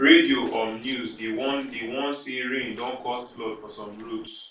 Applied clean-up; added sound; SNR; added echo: neural separator model SepFormer DNS4.